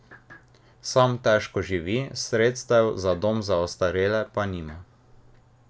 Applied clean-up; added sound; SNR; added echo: none; none; none; none.